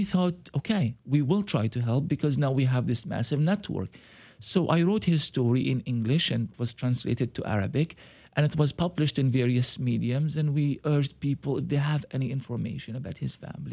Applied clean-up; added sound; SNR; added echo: none; none; none; none.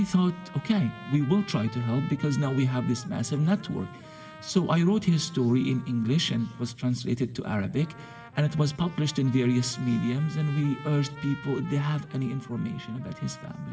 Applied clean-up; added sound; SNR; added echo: none; Trumpet; 20 dB; reverberation time 2.7 s.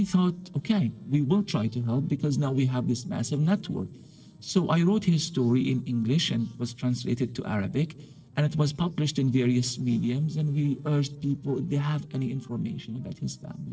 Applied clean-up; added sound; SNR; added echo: neural separator model SepFormer DNS4.